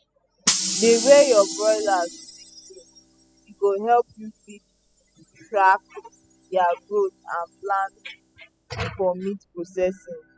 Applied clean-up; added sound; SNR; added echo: classical method spectral subtraction.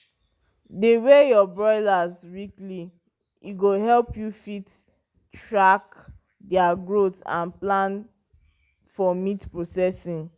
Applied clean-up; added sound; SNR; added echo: none; none; none; none.